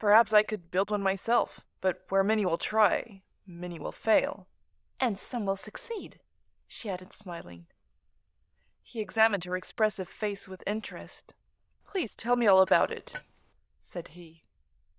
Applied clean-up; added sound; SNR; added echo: neural diffusion model UNIVERSE++.